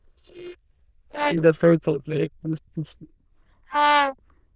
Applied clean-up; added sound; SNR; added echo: neural diffusion model UNIVERSE++.